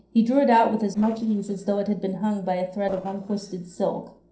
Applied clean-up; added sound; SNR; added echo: neural separator model SepFormer DNS4.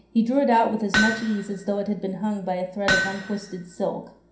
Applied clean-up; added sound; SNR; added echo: none; Hammer; 4 dB; reverberation time 0.5 s.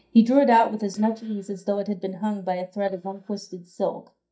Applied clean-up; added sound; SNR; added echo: neural mask model DeepFilterNet 3.